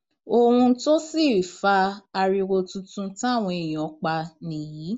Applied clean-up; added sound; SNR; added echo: none; none; none; none.